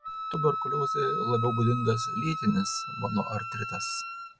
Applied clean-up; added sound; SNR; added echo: none; Wind instrument, woodwind instrument; 3 dB; none.